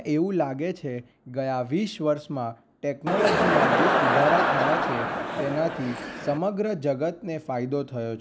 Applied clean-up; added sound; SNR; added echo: none; Crowd; -4 dB; none.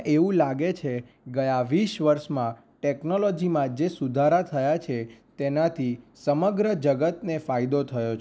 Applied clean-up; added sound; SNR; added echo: none; none; none; none.